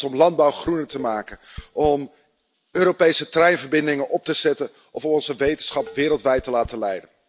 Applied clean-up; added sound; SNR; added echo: none; Dishes, pots, and pans; 19 dB; none.